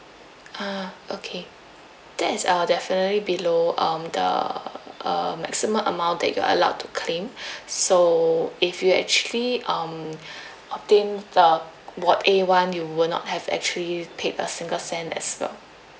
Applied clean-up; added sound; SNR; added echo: none; none; none; none.